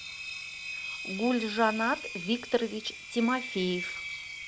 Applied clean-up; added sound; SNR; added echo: none; Engine; 8 dB; none.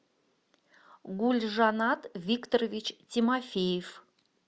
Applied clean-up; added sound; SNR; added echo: none; none; none; none.